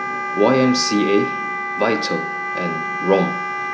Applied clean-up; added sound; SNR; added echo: none; Wind instrument, woodwind instrument; 4 dB; none.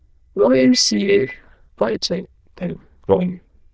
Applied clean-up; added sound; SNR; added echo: neural diffusion model UNIVERSE++.